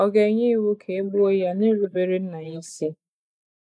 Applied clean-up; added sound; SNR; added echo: neural mask model Resemble Enhance denoiser.